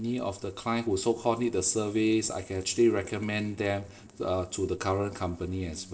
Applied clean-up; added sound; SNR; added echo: neural separator model SepFormer DNS4.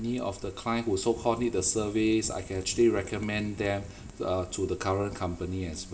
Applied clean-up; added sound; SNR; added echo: none; Mechanisms; 16 dB; reverberation time 0.6 s.